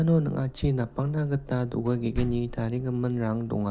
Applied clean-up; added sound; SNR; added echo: none; Slam; 11 dB; none.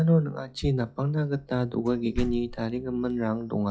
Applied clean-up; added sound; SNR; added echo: classical method log-MMSE.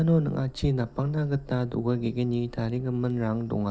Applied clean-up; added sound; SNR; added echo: none; none; none; none.